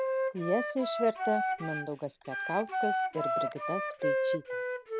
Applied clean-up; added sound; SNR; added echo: none; Wind instrument, woodwind instrument; -2 dB; none.